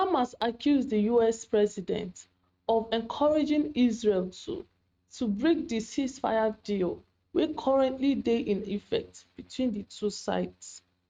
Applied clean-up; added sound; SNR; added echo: neural mask model RNNoise.